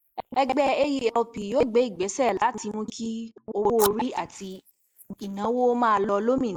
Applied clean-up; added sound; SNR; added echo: neural mask model Resemble Enhance denoiser.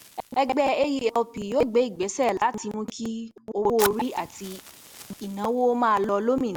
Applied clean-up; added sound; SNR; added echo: none; Fire; 17 dB; none.